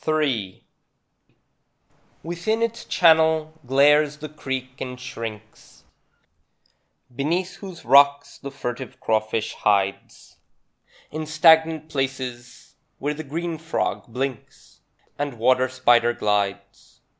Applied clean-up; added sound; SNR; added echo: none; none; none; none.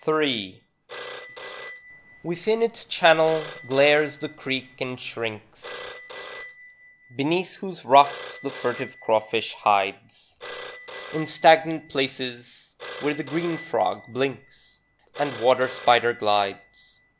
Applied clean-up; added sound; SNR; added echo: none; Telephone; 11 dB; none.